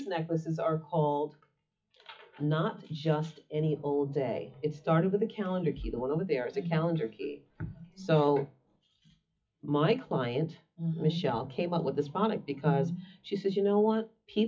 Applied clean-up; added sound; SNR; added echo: classical method WPE with log-MMSE.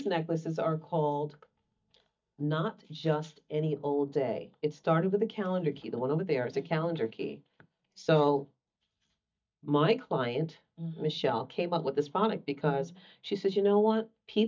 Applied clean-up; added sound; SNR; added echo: neural mask model DeepFilterNet 3.